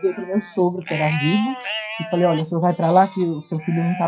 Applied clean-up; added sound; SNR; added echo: classical method WPE with log-MMSE.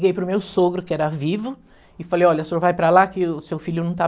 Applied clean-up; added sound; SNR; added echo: none; none; none; none.